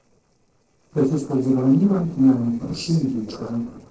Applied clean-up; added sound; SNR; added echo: neural separator model SepFormer DNS4.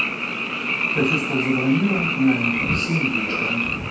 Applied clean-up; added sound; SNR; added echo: none; Frog; 0 dB; reverberation time 0.6 s.